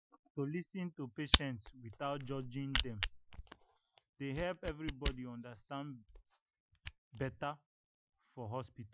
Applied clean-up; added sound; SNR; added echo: classical method Wiener filter.